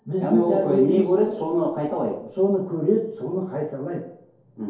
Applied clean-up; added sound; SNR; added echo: none; none; none; reverberation time 2.4 s.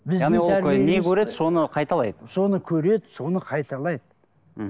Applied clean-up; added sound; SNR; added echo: none; none; none; none.